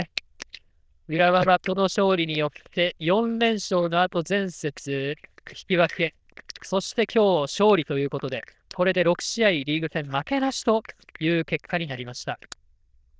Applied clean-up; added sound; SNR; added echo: neural diffusion model UNIVERSE++.